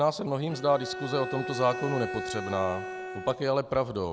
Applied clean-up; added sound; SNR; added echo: none; Bowed string instrument; 8 dB; none.